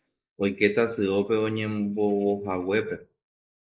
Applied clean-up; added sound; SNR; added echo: neural mask model Resemble Enhance denoiser.